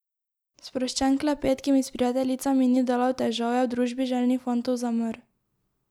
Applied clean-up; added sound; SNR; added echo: none; none; none; none.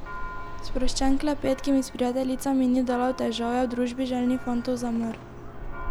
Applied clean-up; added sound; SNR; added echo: none; Church bell; 5 dB; none.